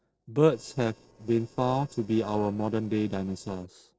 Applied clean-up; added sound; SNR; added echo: neural separator model SepFormer DNS4.